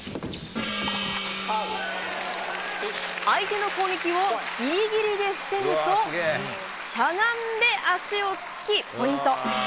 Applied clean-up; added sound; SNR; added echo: none; Gong; 12 dB; none.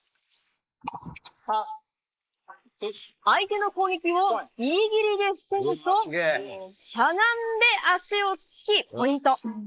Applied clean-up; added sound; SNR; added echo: neural mask model Resemble Enhance denoiser.